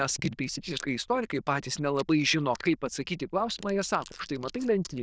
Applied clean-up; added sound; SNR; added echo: neural diffusion model UNIVERSE++.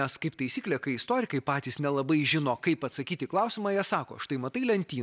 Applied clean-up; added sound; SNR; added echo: none; none; none; none.